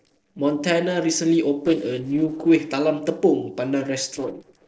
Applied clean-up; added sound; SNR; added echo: neural separator model SepFormer DNS4.